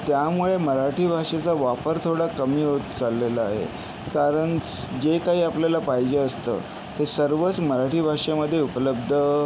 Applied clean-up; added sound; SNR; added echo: none; none; none; none.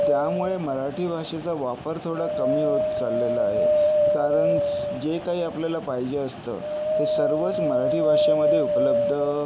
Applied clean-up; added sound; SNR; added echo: none; Wind; -3 dB; none.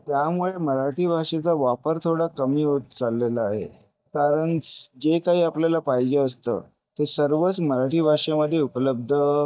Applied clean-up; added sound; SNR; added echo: neural mask model DeepFilterNet 3.